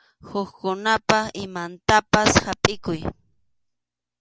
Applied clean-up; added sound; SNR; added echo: none; none; none; none.